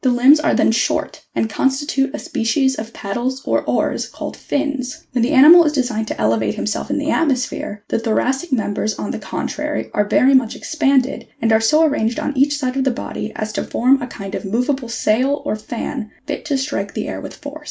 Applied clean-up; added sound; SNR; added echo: neural mask model Resemble Enhance denoiser.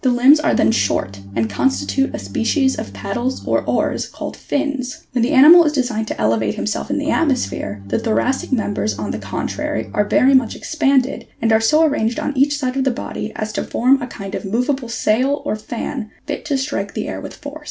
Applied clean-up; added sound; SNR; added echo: none; Organ; 15 dB; none.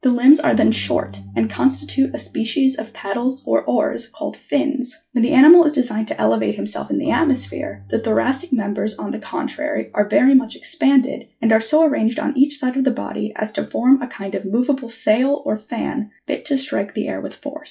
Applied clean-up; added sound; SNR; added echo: classical method log-MMSE.